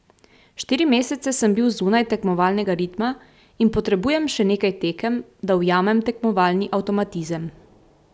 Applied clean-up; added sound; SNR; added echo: none; none; none; none.